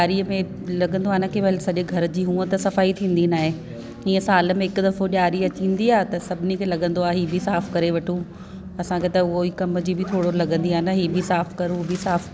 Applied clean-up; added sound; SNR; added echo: none; none; none; none.